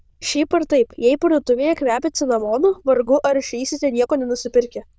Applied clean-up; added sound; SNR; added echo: neural diffusion model UNIVERSE++.